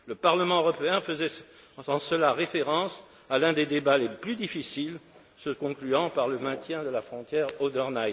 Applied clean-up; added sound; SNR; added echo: none; Brass instrument; 19 dB; none.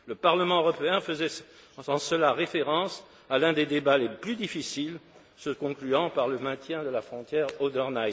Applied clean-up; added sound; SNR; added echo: none; none; none; none.